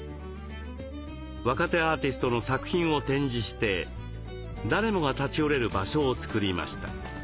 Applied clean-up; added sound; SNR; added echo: none; none; none; none.